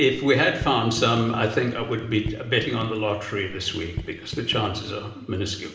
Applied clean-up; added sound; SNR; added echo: none; Raindrop / Drip; 14 dB; reverberation time 1.0 s.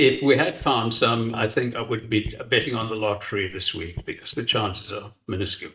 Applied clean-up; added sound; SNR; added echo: neural mask model DeepFilterNet 3.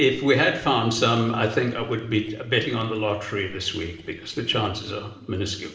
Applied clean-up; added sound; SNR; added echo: neural separator model SepFormer DNS4.